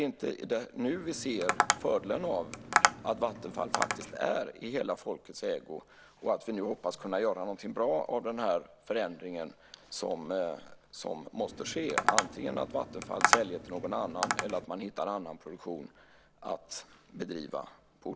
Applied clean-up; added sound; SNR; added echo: none; Tap; -2 dB; none.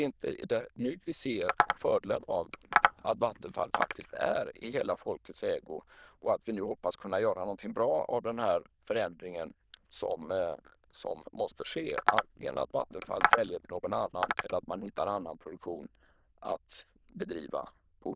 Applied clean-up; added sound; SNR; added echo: neural diffusion model UNIVERSE++.